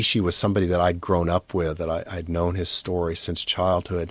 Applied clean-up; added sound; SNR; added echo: none; none; none; none.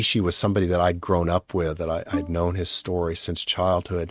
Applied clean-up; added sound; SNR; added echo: neural mask model RNNoise.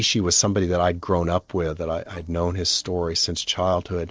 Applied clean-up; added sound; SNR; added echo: neural separator model SepFormer DNS4.